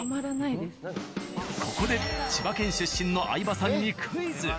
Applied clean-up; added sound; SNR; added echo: none; Chime + Run; 19 dB; none.